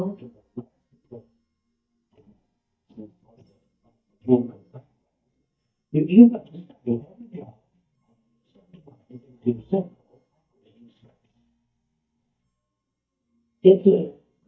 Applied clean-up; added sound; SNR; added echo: neural mask model DeepFilterNet 3.